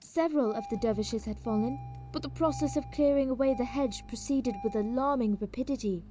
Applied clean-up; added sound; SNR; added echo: none; Engine starting; 13 dB; none.